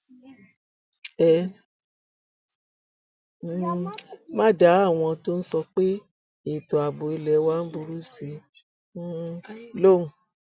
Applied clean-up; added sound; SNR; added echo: none; none; none; none.